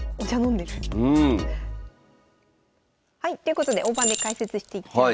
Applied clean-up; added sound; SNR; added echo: none; Keys jangling; 4 dB; none.